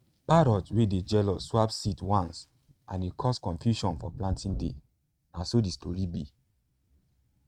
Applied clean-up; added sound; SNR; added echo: neural mask model RNNoise.